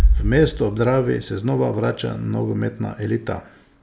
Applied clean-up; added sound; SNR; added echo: none; Bass drum; 4 dB; none.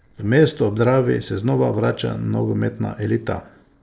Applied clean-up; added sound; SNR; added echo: neural separator model SepFormer DNS4.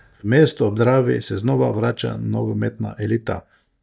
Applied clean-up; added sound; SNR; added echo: neural mask model DeepFilterNet 3.